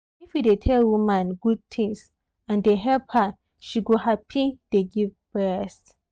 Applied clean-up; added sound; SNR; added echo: none; none; none; none.